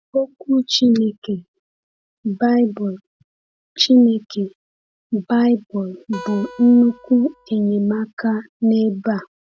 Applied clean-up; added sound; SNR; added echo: none; Acoustic guitar; 20 dB; none.